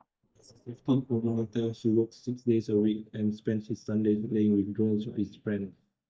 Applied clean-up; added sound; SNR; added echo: neural mask model DeepFilterNet 3.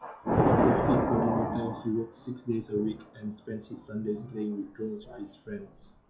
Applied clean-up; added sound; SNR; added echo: classical method WPE with log-MMSE.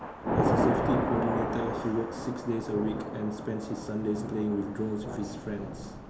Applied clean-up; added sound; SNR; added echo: none; Thunder / Rain; -1 dB; reverberation time 0.4 s.